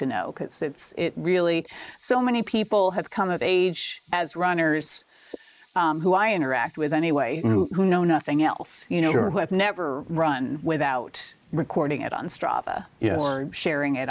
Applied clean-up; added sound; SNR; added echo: neural mask model Resemble Enhance denoiser.